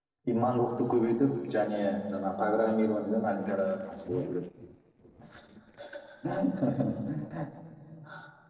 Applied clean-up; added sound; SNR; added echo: neural separator model SepFormer DNS4.